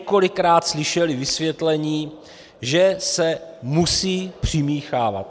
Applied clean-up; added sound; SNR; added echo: none; none; none; none.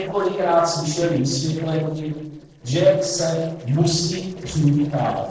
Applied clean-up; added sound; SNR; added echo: neural separator model SepFormer DNS4.